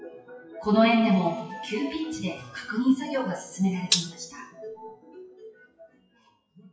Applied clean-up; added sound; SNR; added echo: classical method WPE with log-MMSE.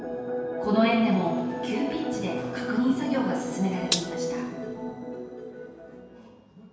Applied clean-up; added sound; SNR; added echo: none; Gunshot, gunfire; 6 dB; reverberation time 1.2 s.